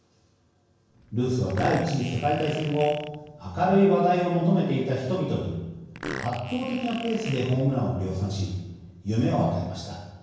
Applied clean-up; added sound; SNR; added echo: none; Fart; 15 dB; reverberation time 1.0 s.